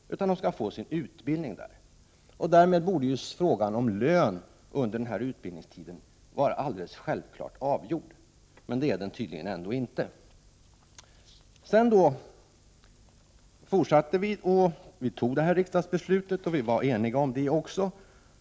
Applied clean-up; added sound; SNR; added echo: none; none; none; none.